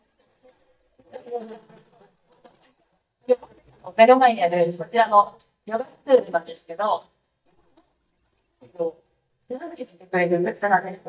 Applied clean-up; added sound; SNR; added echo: neural mask model DeepFilterNet 3.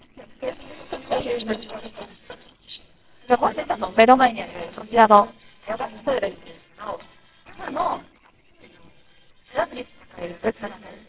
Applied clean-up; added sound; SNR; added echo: neural separator model SepFormer WHAMR!.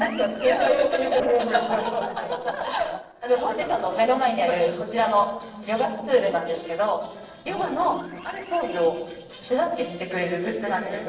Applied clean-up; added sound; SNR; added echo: neural separator model SepFormer DNS4.